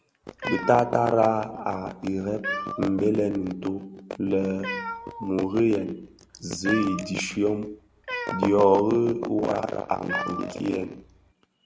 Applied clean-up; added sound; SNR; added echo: none; Cat; 11 dB; none.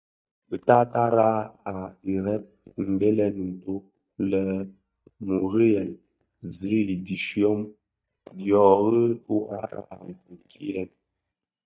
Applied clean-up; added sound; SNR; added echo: neural mask model DeepFilterNet 3.